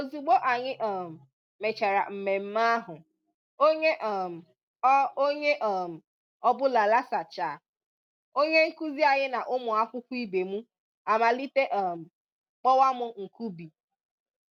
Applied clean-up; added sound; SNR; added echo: none; none; none; none.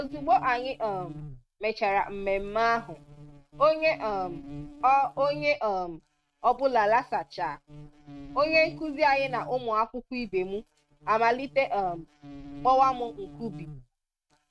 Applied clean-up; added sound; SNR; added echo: neural mask model RNNoise.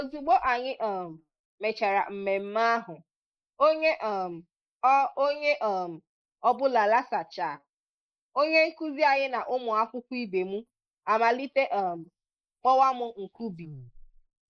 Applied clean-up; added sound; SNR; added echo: neural mask model Resemble Enhance denoiser.